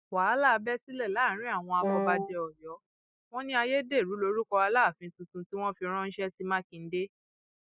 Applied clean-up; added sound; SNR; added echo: classical method spectral subtraction.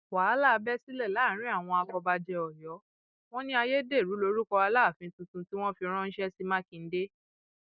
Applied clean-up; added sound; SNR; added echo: neural mask model Resemble Enhance denoiser.